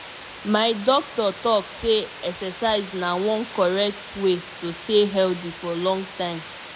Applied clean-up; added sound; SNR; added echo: none; Water; 12 dB; reverberation time 0.7 s.